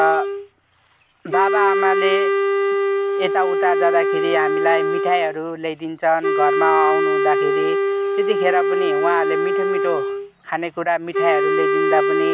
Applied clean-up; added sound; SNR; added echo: none; Wind instrument, woodwind instrument; -3 dB; none.